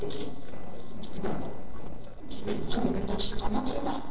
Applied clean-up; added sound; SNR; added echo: neural separator model SepFormer DNS4.